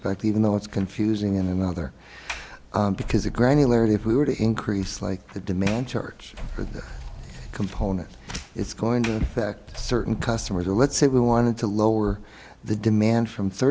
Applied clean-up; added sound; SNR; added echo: none; Sliding door; 14 dB; none.